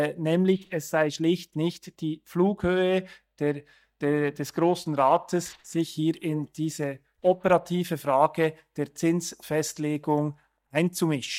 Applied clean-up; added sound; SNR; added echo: neural mask model DeepFilterNet 3.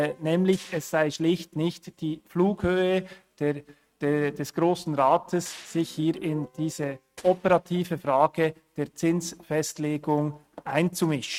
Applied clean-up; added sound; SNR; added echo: neural mask model RNNoise.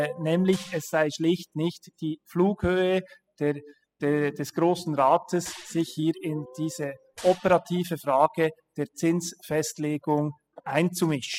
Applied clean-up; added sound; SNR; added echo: classical method spectral subtraction.